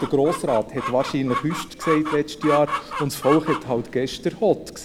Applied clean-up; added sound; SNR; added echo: none; Chicken, rooster; 8 dB; none.